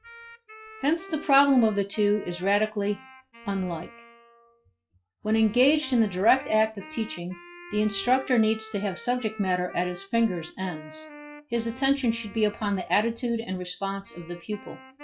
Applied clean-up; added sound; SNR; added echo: classical method log-MMSE.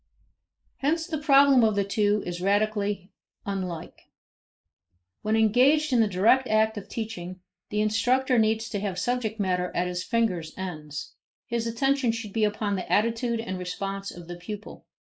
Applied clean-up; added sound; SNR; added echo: neural mask model Resemble Enhance denoiser.